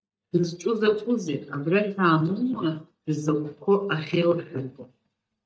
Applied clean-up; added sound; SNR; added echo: neural mask model DeepFilterNet 3.